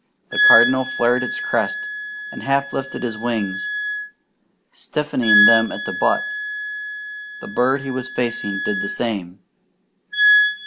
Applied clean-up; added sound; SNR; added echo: none; Wind instrument, woodwind instrument; -1 dB; none.